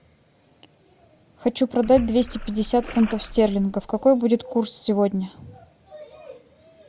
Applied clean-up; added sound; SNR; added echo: none; Splash, splatter; 14 dB; none.